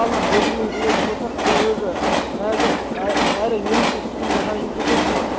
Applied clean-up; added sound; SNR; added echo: none; Train; -4 dB; none.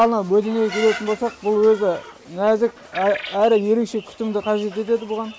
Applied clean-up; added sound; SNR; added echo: none; none; none; none.